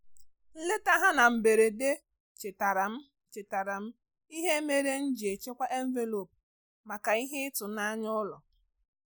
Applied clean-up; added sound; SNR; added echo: neural mask model Resemble Enhance denoiser.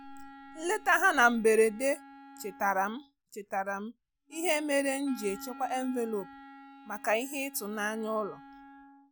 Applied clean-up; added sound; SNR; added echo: none; Wind instrument, woodwind instrument; 20 dB; none.